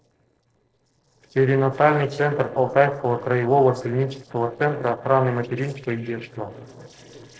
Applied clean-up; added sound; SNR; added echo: neural separator model SepFormer DNS4.